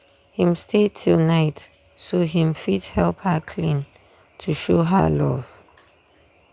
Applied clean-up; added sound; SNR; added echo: none; none; none; none.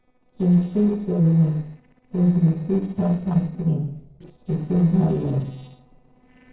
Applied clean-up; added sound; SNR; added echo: neural separator model SepFormer DNS4.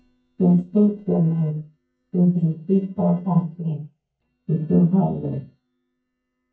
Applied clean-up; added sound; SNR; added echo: neural mask model DeepFilterNet 3.